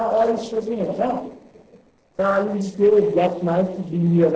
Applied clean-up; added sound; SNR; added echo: neural separator model SepFormer DNS4.